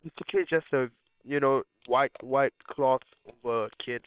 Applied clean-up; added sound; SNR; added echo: neural separator model SepFormer WHAM!.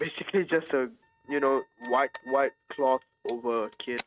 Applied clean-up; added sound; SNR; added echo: neural mask model RNNoise.